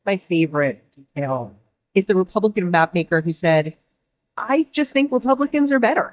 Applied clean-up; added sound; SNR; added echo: neural mask model DeepFilterNet 3.